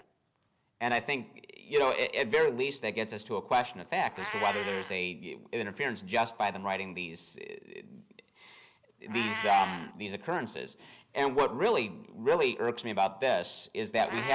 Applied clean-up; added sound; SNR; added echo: none; Meow; 14 dB; none.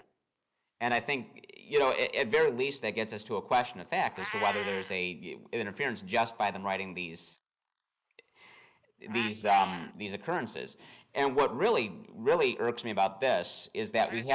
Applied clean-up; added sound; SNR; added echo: neural mask model Resemble Enhance denoiser.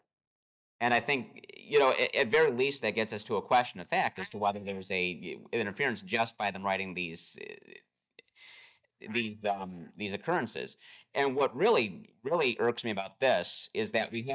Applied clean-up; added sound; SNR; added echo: neural mask model DeepFilterNet 3.